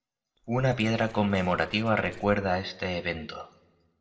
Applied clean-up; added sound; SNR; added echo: neural separator model SepFormer DNS4.